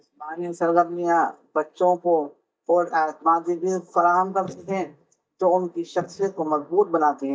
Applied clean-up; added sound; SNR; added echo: neural mask model DeepFilterNet 3.